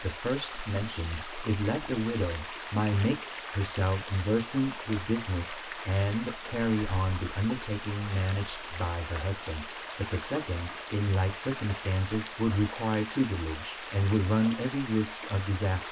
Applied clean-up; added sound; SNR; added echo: none; Stream; 9 dB; none.